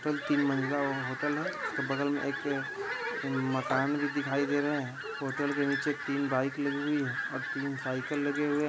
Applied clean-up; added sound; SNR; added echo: none; Fowl; 6 dB; none.